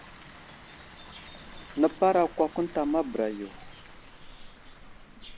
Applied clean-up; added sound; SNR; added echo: none; Water; 16 dB; none.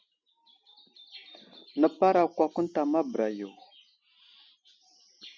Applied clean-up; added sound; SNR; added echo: none; none; none; none.